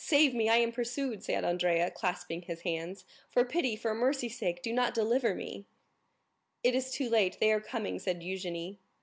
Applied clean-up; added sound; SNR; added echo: none; none; none; none.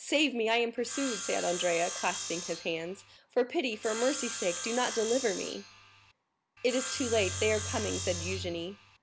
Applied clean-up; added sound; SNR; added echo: none; Bowed string instrument + Sawing; 6 dB; none.